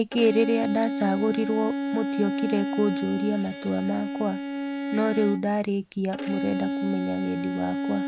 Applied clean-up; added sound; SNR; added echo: none; Bowed string instrument; 3 dB; none.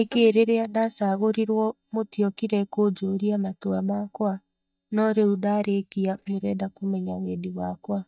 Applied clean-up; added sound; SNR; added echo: neural mask model DeepFilterNet 3.